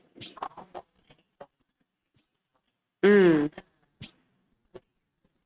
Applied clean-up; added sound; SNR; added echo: neural mask model RNNoise.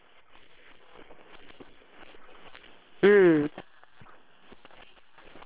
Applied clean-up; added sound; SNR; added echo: neural separator model SepFormer WHAM!.